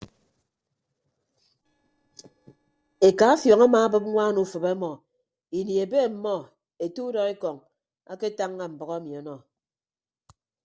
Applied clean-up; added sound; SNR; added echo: neural separator model SepFormer DNS4.